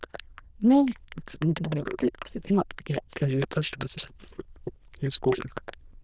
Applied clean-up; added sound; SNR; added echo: neural diffusion model UNIVERSE++.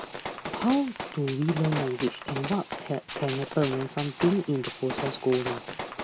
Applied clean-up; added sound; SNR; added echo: none; Gunshot, gunfire; 7 dB; none.